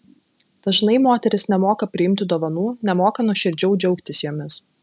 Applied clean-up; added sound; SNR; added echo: none; none; none; none.